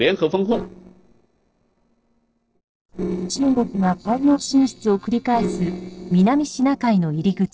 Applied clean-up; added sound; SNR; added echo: neural separator model SepFormer DNS4.